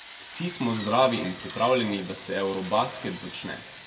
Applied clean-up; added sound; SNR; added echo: none; Drill; 15 dB; reverberation time 1.5 s.